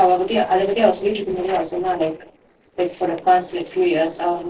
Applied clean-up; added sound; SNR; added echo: neural separator model SepFormer DNS4.